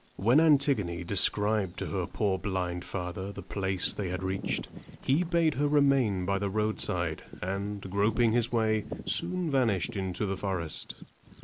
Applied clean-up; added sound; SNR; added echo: none; Bird vocalization, bird call, bird song; 16 dB; none.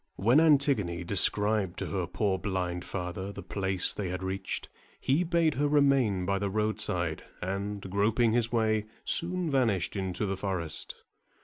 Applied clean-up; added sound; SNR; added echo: none; none; none; none.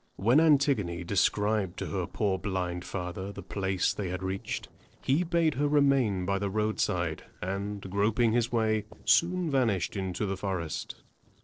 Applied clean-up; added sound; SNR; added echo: neural separator model SepFormer DNS4.